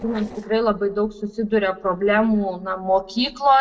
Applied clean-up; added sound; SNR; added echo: neural separator model SepFormer DNS4.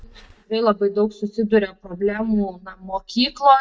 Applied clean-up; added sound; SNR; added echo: neural mask model DeepFilterNet 3.